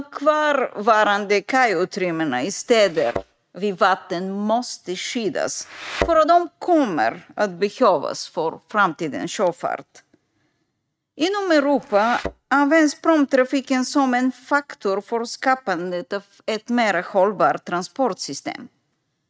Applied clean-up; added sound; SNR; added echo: neural mask model RNNoise.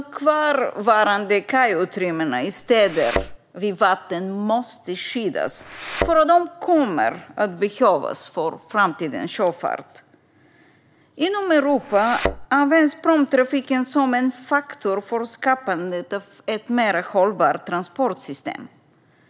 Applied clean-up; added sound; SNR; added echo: none; Thump, thud; 7 dB; none.